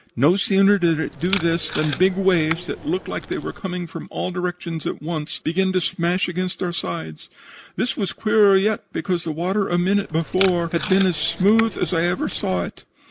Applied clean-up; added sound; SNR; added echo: none; Packing tape, duct tape; 12 dB; none.